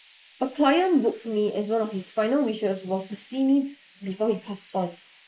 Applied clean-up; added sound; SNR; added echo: neural mask model Resemble Enhance denoiser.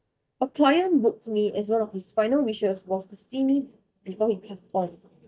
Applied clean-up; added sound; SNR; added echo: neural mask model DeepFilterNet 3.